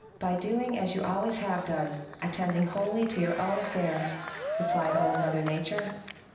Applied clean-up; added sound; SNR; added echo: none; Cheering; 6 dB; reverberation time 0.9 s.